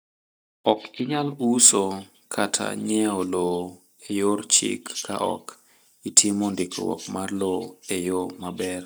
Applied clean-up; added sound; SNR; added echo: neural mask model DeepFilterNet 3.